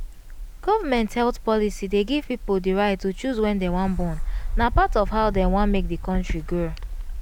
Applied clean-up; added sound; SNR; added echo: none; Bird; 4 dB; none.